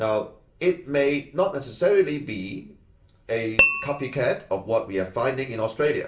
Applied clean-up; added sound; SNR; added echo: none; Tap / Glass; -1 dB; reverberation time 0.4 s.